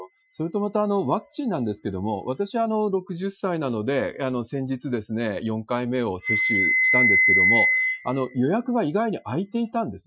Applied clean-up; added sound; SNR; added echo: classical method Wiener filter.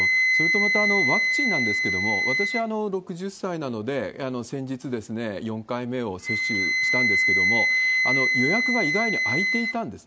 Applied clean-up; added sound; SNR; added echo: none; Wind instrument, woodwind instrument; -5 dB; none.